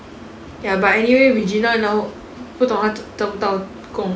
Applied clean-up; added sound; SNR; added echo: none; none; none; none.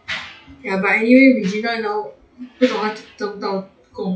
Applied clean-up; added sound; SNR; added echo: classical method WPE with log-MMSE.